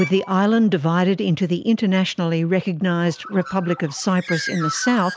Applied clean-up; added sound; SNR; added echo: none; Bird; 15 dB; none.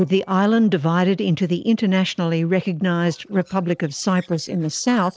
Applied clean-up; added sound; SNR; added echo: neural separator model SepFormer DNS4.